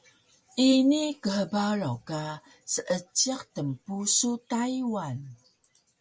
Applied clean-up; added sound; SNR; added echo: none; none; none; none.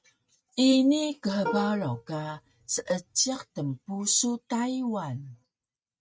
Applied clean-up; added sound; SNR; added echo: neural mask model RNNoise.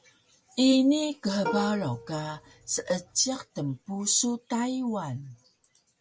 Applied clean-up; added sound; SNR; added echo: none; Plucked string instrument; 9 dB; none.